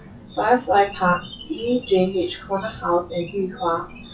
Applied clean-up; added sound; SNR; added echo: classical method WPE with log-MMSE.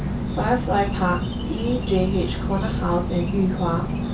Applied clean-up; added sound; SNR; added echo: none; Insect; 1 dB; reverberation time 0.2 s.